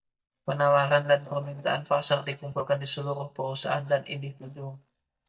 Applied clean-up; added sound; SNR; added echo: neural mask model DeepFilterNet 3.